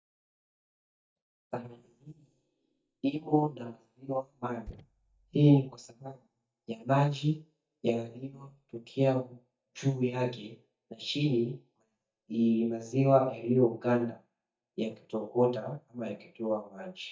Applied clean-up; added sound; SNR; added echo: neural mask model DeepFilterNet 3.